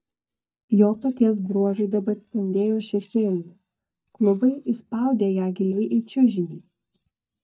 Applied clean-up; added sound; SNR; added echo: neural mask model DeepFilterNet 3.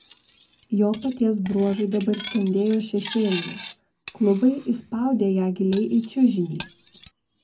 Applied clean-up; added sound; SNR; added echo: none; Cutlery, silverware; 15 dB; reverberation time 0.3 s.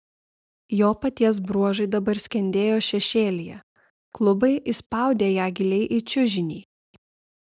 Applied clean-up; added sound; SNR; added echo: none; none; none; none.